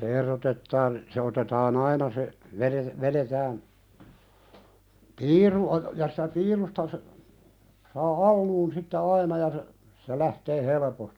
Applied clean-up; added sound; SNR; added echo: none; none; none; none.